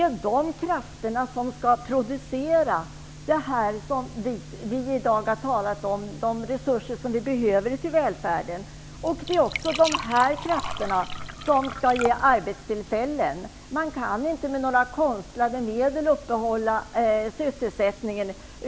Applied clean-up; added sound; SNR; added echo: none; Liquid; 8 dB; none.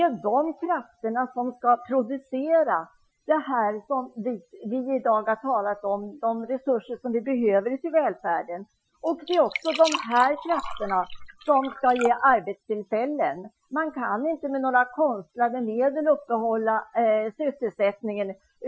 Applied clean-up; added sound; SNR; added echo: classical method Wiener filter.